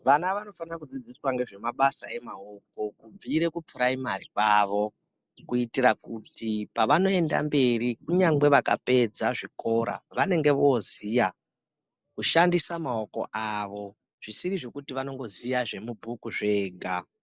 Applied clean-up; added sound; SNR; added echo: none; none; none; none.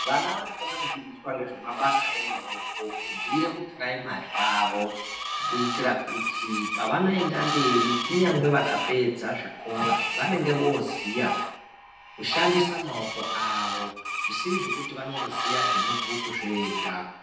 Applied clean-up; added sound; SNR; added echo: none; Screech; 2 dB; reverberation time 0.8 s.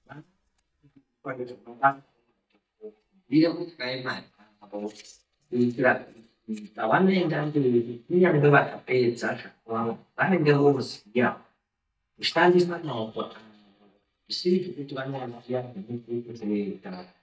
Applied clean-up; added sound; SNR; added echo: neural mask model DeepFilterNet 3.